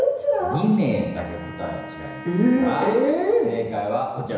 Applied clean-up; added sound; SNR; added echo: none; Wind instrument, woodwind instrument; 17 dB; reverberation time 1.0 s.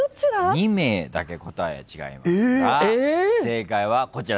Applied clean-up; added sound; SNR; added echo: none; none; none; none.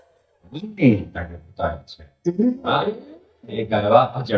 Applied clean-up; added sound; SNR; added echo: neural mask model DeepFilterNet 3.